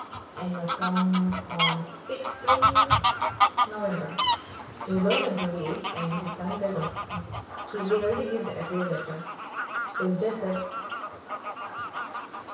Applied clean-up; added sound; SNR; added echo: none; Fowl; -1 dB; reverberation time 0.6 s.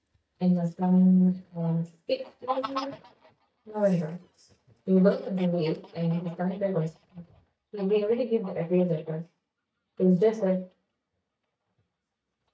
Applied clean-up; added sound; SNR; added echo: neural mask model DeepFilterNet 3.